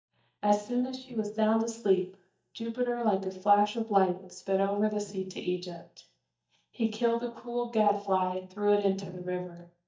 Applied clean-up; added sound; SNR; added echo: neural mask model DeepFilterNet 3.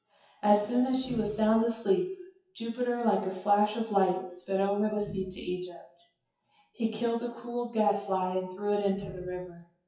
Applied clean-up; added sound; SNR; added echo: classical method WPE with log-MMSE.